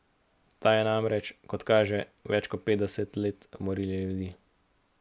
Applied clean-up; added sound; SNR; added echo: none; none; none; none.